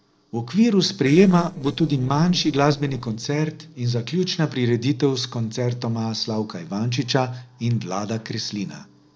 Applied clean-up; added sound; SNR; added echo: neural separator model SepFormer DNS4.